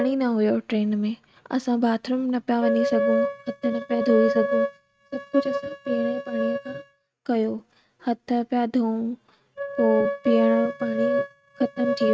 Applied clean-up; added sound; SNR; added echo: neural mask model RNNoise.